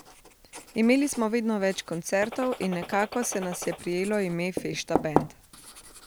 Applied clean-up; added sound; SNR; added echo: none; Writing + Gunshot, gunfire; 7 dB; none.